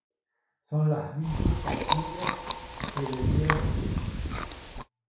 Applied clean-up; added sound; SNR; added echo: none; Chewing, mastication; -4 dB; reverberation time 0.6 s.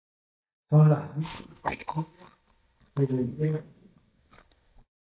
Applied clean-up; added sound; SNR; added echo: neural mask model DeepFilterNet 3.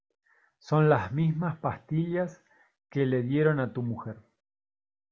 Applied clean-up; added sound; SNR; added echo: none; none; none; none.